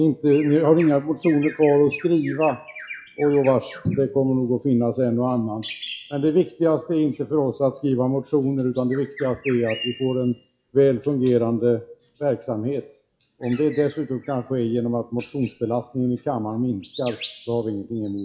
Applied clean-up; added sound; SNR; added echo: classical method WPE with log-MMSE.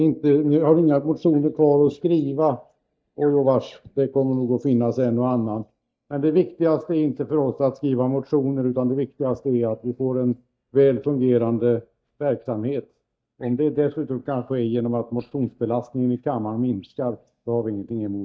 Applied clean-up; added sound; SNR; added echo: neural mask model DeepFilterNet 3.